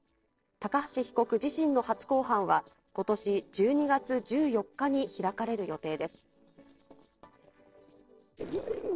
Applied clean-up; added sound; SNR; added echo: neural separator model SepFormer DNS4.